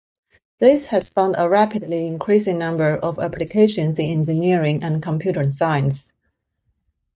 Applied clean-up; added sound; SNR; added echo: neural mask model DeepFilterNet 3.